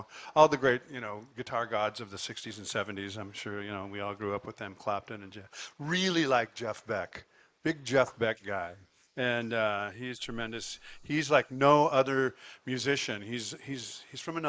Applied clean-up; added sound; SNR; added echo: neural mask model Resemble Enhance denoiser.